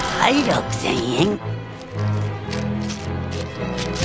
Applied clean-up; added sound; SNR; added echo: none; Scissors; 8 dB; none.